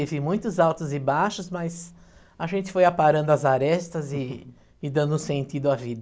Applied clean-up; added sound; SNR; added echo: none; none; none; none.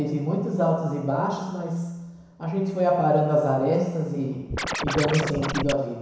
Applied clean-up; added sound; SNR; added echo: none; Scratching (performance technique); 4 dB; reverberation time 1.0 s.